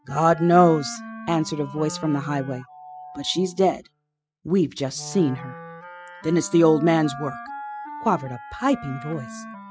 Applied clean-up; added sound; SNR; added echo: classical method spectral subtraction.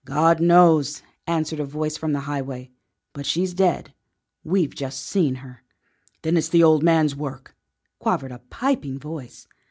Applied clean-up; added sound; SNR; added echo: none; none; none; none.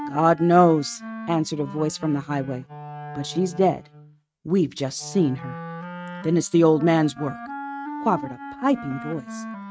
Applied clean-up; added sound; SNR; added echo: neural mask model RNNoise.